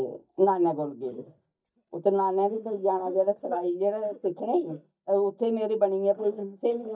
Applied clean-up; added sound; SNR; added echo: neural mask model DeepFilterNet 3.